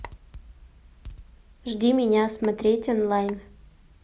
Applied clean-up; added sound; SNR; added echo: none; Telephone; 19 dB; none.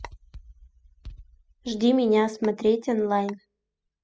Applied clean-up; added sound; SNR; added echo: classical method spectral subtraction.